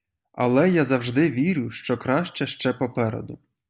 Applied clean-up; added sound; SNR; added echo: none; none; none; none.